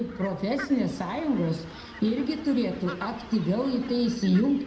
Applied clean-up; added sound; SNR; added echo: none; Fowl; 16 dB; reverberation time 0.8 s.